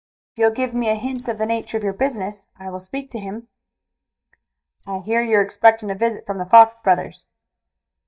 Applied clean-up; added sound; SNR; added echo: neural mask model DeepFilterNet 3.